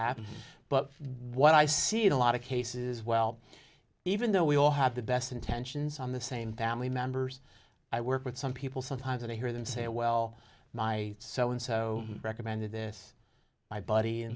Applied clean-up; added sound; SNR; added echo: none; none; none; none.